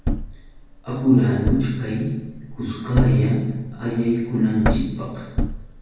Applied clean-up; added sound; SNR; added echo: none; Thump, thud; 5 dB; reverberation time 1.3 s.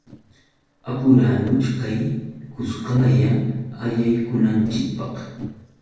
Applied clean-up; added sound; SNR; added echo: neural separator model SepFormer DNS4.